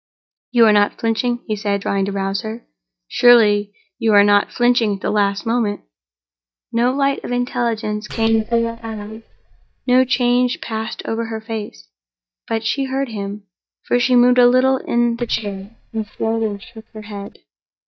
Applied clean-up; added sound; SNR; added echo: neural mask model DeepFilterNet 3.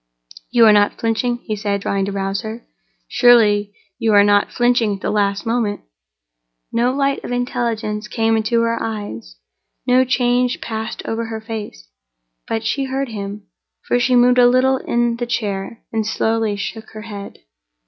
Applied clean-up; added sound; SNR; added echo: none; none; none; none.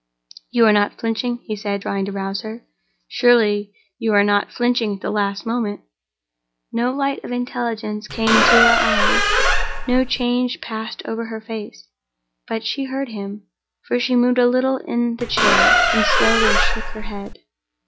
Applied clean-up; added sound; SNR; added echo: none; Squeak; -5 dB; none.